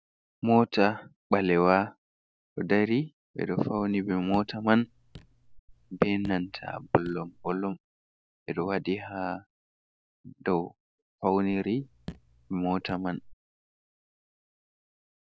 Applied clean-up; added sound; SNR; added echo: none; Raindrop / Drip; 19 dB; none.